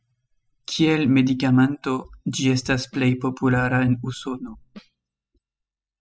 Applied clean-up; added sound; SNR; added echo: classical method spectral subtraction.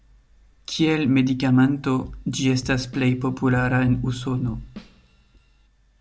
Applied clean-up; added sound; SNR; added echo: none; Drum kit; 18 dB; none.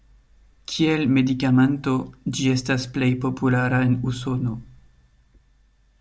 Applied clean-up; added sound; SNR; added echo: none; none; none; none.